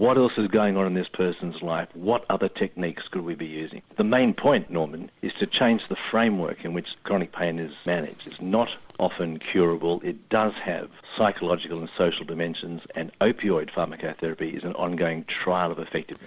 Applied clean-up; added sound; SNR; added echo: none; none; none; none.